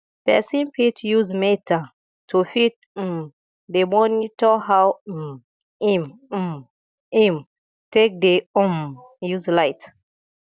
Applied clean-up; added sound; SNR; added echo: none; none; none; none.